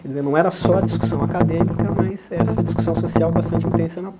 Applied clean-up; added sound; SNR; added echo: none; Strum; -4 dB; none.